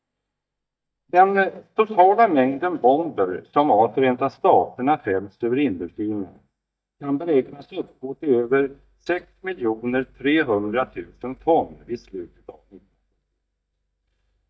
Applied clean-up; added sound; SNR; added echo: neural mask model DeepFilterNet 3.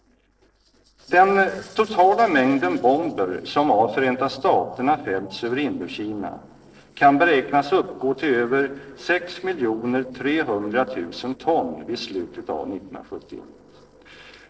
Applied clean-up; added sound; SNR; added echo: neural separator model SepFormer DNS4.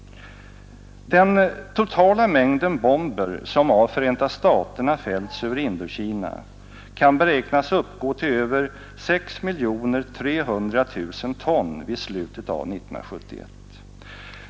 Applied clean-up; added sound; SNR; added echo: none; none; none; none.